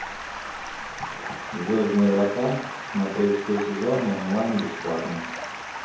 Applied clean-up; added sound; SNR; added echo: none; Stream; 8 dB; reverberation time 0.7 s.